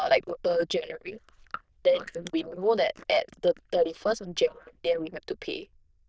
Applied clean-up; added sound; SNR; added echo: neural diffusion model UNIVERSE++.